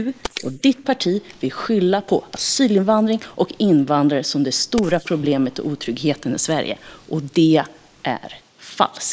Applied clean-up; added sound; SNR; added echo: neural mask model Resemble Enhance denoiser.